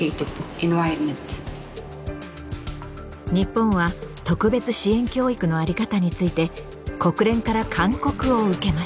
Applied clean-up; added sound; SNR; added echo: none; none; none; none.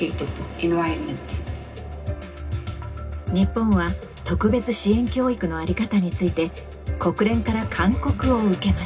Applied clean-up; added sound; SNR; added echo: none; Chirp, tweet; 10 dB; reverberation time 0.4 s.